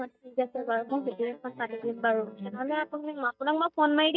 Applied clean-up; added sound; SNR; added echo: neural mask model DeepFilterNet 3.